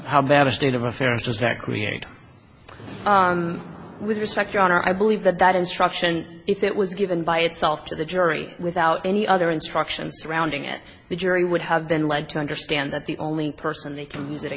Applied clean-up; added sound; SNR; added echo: none; none; none; none.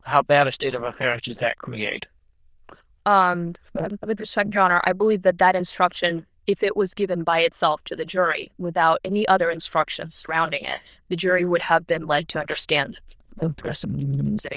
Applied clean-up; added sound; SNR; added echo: neural diffusion model UNIVERSE++.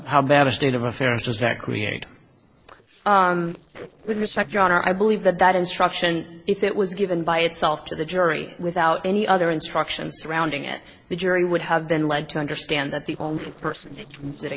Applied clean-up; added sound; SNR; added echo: neural separator model SepFormer DNS4.